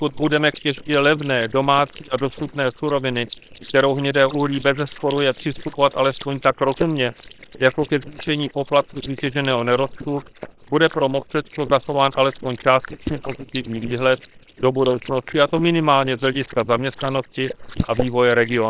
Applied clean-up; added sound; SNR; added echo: neural separator model SepFormer WHAM!.